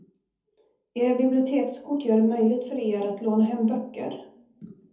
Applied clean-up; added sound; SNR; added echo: none; none; none; reverberation time 0.7 s.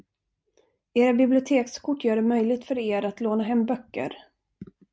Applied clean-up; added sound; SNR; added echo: none; none; none; none.